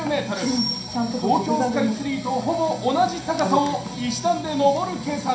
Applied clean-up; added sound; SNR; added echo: none; none; none; reverberation time 0.5 s.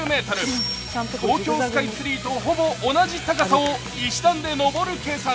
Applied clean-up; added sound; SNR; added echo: none; none; none; none.